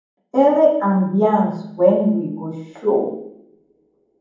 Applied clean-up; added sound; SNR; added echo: none; none; none; reverberation time 1.2 s.